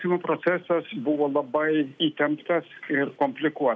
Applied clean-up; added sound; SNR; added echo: none; none; none; none.